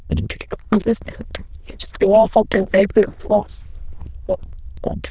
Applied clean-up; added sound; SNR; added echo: neural diffusion model UNIVERSE++.